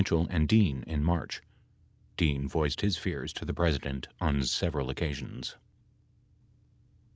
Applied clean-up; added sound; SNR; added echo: none; none; none; none.